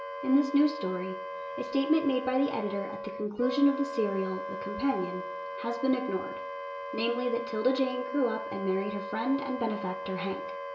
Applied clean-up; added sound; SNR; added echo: none; Wind instrument, woodwind instrument; 7 dB; reverberation time 0.6 s.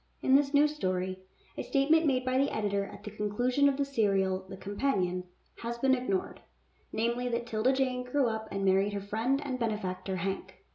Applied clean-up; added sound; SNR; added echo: none; none; none; none.